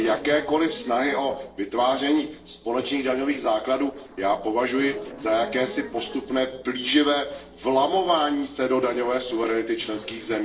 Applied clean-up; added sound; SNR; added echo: neural separator model SepFormer DNS4.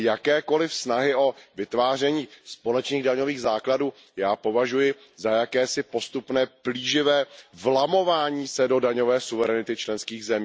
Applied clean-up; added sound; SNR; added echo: none; none; none; none.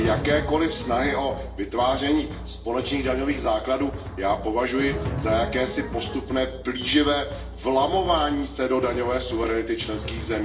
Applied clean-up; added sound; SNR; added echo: none; Drum; 8 dB; reverberation time 0.7 s.